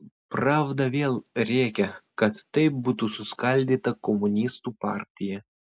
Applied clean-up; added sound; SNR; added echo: none; none; none; none.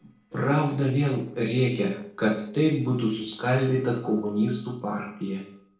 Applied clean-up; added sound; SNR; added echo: neural separator model SepFormer DNS4.